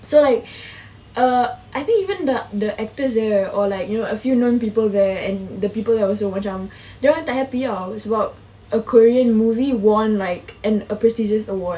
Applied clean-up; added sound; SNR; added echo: none; none; none; none.